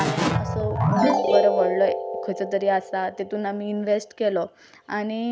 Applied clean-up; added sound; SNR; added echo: none; Keyboard (musical); 1 dB; none.